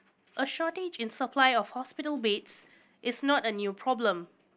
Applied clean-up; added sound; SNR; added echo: none; none; none; none.